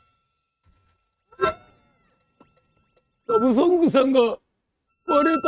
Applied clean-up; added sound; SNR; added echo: neural mask model RNNoise.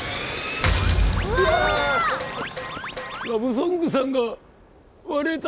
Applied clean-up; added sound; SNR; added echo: none; none; none; none.